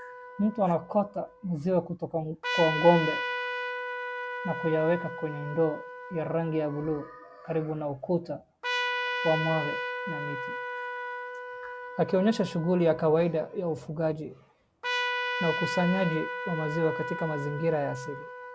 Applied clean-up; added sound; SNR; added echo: none; Trumpet; 6 dB; none.